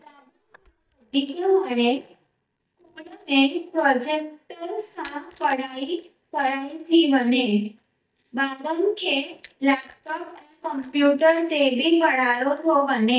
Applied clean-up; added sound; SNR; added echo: neural mask model DeepFilterNet 3.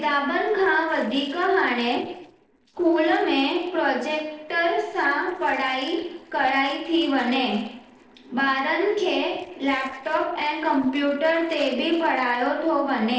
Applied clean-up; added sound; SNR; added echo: neural separator model SepFormer DNS4.